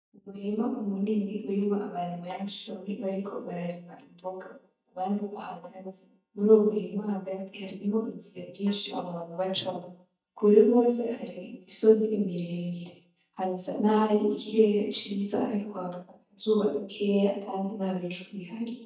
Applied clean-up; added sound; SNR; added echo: neural mask model DeepFilterNet 3.